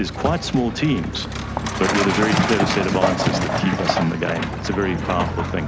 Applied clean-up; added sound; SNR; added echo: none; Truck; 0 dB; none.